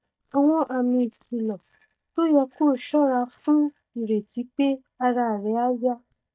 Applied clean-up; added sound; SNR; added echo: neural mask model DeepFilterNet 3.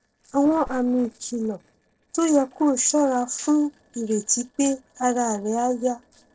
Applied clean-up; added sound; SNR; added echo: neural separator model SepFormer DNS4.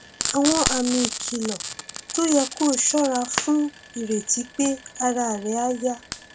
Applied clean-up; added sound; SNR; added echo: none; Frying (food); 7 dB; none.